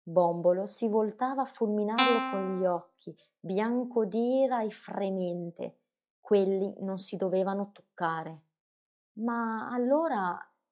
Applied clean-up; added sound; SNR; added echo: classical method log-MMSE.